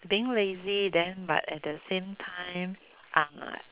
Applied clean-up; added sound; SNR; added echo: neural separator model SepFormer WHAM!.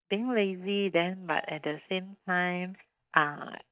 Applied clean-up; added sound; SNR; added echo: neural mask model DeepFilterNet 3.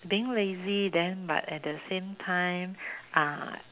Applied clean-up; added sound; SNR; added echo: none; none; none; none.